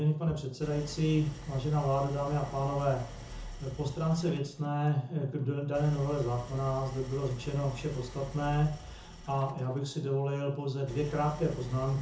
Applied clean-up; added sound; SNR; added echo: none; Idling; 14 dB; reverberation time 0.5 s.